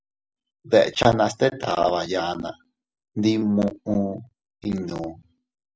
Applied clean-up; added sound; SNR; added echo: none; none; none; none.